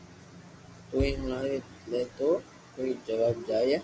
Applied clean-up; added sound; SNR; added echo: none; Bass drum; 10 dB; none.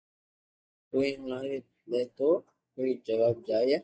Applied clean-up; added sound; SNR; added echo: neural mask model DeepFilterNet 3.